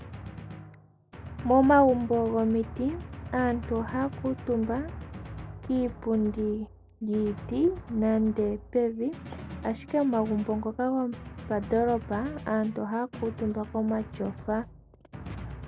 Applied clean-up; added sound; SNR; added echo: none; Drum; 13 dB; none.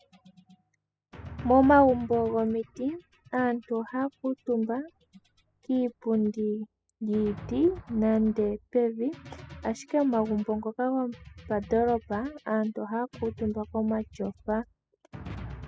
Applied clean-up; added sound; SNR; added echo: classical method spectral subtraction.